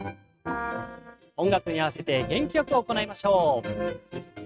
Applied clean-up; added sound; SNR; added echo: neural mask model RNNoise.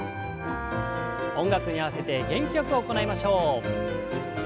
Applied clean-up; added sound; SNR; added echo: none; Wind instrument, woodwind instrument; 9 dB; none.